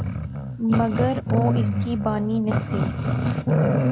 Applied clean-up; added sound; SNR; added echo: none; Growling; -4 dB; none.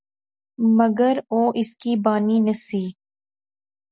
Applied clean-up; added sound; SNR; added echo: none; none; none; none.